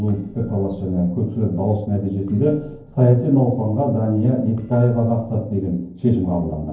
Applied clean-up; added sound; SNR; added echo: neural separator model SepFormer DNS4.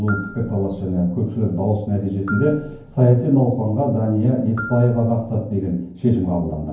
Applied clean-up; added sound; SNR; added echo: none; Marimba, xylophone; 18 dB; reverberation time 0.9 s.